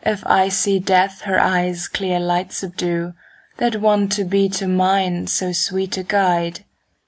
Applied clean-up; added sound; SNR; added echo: none; none; none; none.